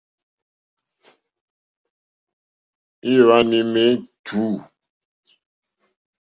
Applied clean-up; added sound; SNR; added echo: none; none; none; none.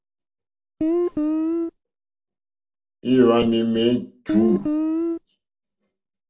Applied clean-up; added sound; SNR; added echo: neural separator model SepFormer DNS4.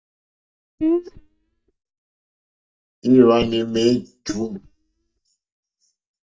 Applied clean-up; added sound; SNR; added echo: neural mask model DeepFilterNet 3.